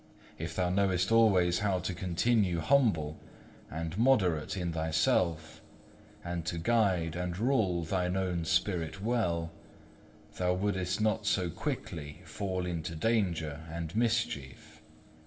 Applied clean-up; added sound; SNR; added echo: none; none; none; reverberation time 3.0 s.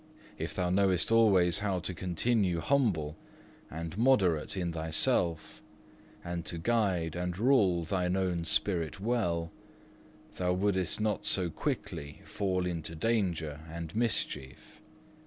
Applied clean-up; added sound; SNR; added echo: none; none; none; none.